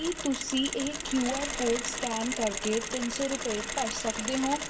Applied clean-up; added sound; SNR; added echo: none; Mechanisms; 4 dB; reverberation time 1.5 s.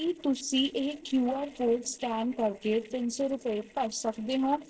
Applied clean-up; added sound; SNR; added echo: neural separator model SepFormer DNS4.